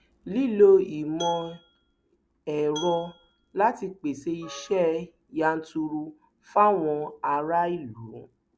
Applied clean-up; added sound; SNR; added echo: none; Glass; 19 dB; none.